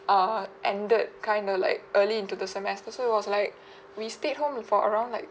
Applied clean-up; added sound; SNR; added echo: none; none; none; none.